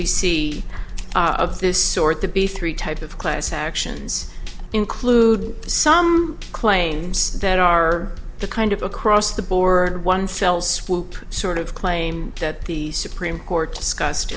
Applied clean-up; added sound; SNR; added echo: none; Drum kit; 20 dB; none.